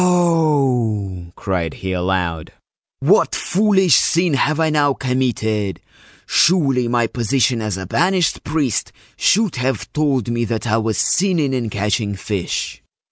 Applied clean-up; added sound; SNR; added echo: none; none; none; none.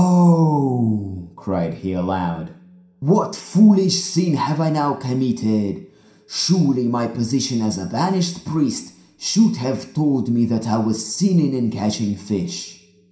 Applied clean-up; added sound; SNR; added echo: none; none; none; reverberation time 0.5 s.